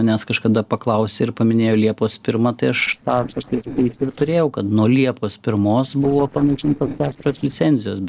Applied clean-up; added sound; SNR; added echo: neural separator model SepFormer DNS4.